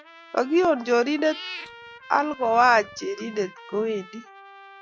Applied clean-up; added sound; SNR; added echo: none; Meow / Purr + Trumpet; 19 dB; none.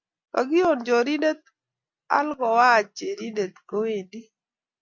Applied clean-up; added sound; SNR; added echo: none; none; none; none.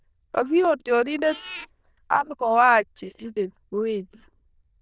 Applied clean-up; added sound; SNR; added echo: neural diffusion model UNIVERSE++.